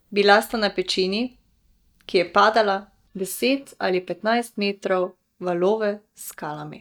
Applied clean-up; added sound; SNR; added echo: neural mask model DeepFilterNet 3.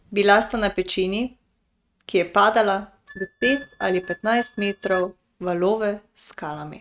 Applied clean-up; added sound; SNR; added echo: neural mask model RNNoise.